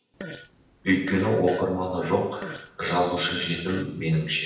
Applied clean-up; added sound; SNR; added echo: none; Fart; 17 dB; reverberation time 0.9 s.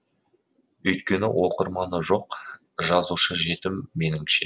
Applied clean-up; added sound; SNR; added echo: none; none; none; none.